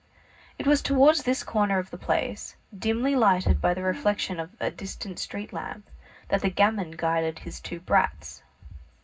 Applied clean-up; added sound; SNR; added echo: none; Brass instrument; 18 dB; reverberation time 0.4 s.